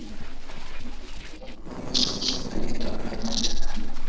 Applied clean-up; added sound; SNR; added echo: neural separator model SepFormer DNS4.